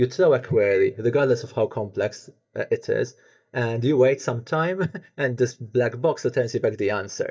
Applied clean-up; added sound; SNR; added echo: neural mask model DeepFilterNet 3.